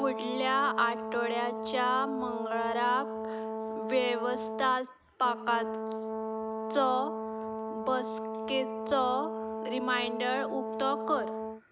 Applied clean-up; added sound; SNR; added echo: none; Brass instrument; 4 dB; none.